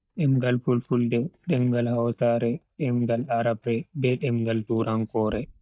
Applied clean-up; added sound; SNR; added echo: neural mask model DeepFilterNet 3.